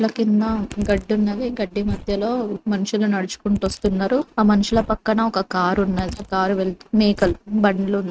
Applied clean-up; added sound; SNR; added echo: neural mask model RNNoise.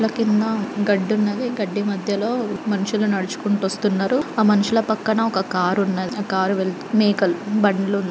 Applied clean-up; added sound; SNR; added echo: none; none; none; none.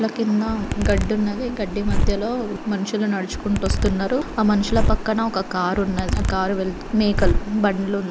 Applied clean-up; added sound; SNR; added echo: none; Zipper (clothing); 2 dB; none.